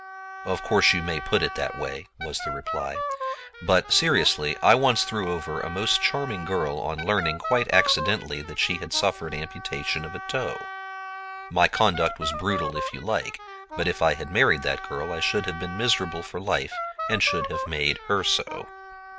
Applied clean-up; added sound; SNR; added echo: none; Wind instrument, woodwind instrument; 9 dB; none.